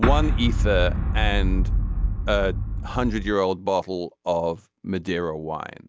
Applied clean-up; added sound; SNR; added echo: none; Boom; -4 dB; none.